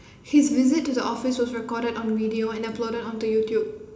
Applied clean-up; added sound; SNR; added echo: none; none; none; reverberation time 0.8 s.